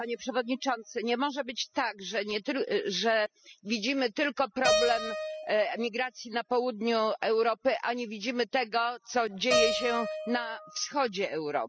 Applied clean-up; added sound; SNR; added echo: classical method spectral subtraction.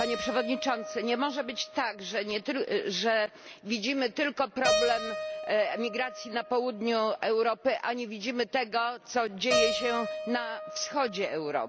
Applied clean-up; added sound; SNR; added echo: none; Keyboard (musical); 6 dB; none.